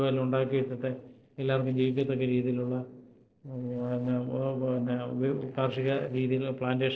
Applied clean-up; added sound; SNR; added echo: neural separator model SepFormer DNS4.